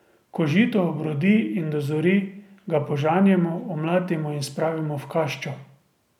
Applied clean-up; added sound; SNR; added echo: none; none; none; none.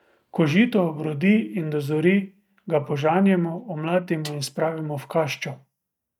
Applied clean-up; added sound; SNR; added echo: neural mask model DeepFilterNet 3.